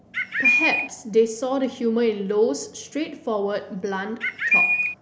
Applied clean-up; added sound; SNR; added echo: none; Bird; -4 dB; none.